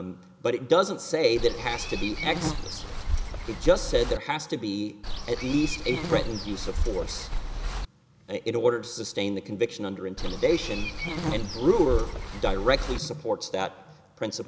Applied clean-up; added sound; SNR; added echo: none; Walk, footsteps / Insect; 2 dB; none.